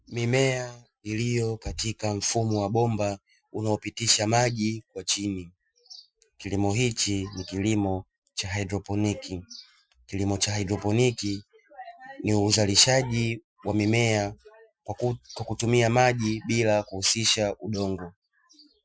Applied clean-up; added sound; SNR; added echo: classical method Wiener filter.